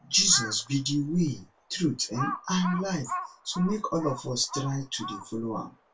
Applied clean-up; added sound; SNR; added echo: none; Crow; 11 dB; reverberation time 0.2 s.